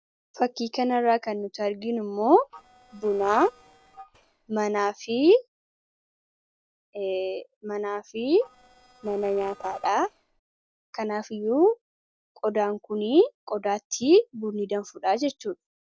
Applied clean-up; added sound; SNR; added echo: neural separator model SepFormer DNS4.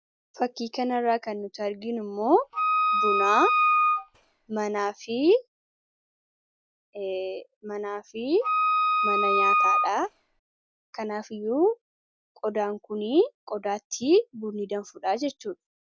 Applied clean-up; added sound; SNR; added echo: none; Wind instrument, woodwind instrument; -4 dB; none.